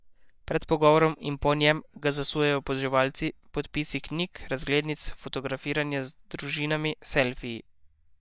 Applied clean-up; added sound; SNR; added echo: neural mask model DeepFilterNet 3.